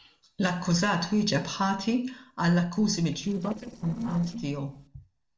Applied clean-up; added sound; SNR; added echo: neural separator model SepFormer DNS4.